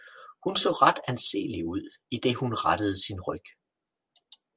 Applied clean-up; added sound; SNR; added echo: none; none; none; none.